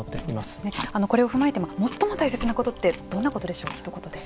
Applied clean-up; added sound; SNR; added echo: none; Chewing, mastication; 13 dB; none.